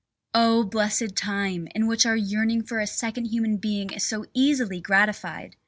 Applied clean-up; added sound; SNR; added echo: none; none; none; none.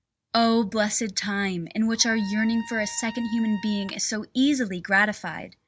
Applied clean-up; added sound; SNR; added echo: none; Trumpet; 18 dB; none.